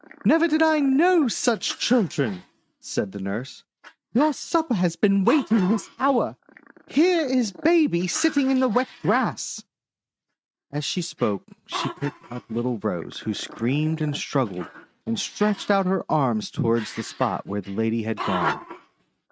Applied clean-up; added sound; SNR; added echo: neural mask model RNNoise.